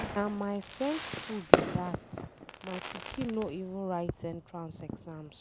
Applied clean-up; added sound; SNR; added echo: none; Fireworks; -2 dB; none.